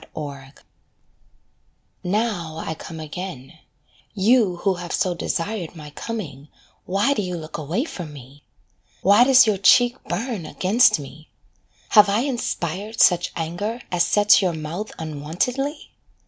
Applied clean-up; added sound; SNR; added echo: none; none; none; none.